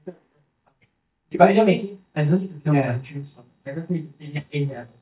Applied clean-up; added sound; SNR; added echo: neural mask model DeepFilterNet 3.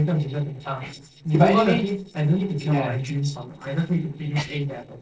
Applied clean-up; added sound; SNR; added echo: neural separator model SepFormer DNS4.